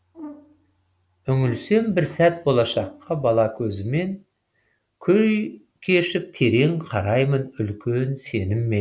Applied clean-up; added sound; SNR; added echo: none; Brass instrument; 20 dB; none.